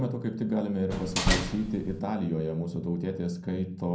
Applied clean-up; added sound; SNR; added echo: none; Slam; 0 dB; reverberation time 0.6 s.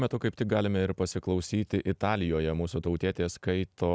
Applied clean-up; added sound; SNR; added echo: none; none; none; none.